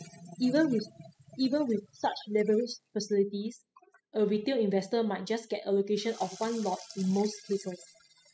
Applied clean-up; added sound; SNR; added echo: classical method spectral subtraction.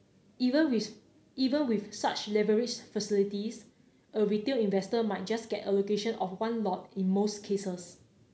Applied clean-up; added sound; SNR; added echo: none; none; none; none.